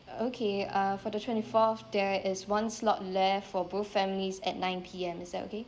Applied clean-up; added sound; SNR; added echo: none; none; none; none.